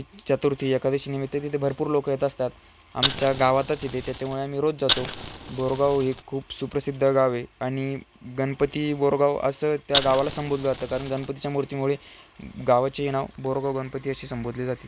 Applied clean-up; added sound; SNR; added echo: none; Fire; 5 dB; none.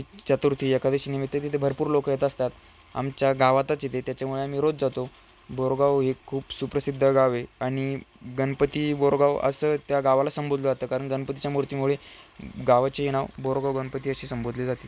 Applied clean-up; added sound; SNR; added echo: none; none; none; none.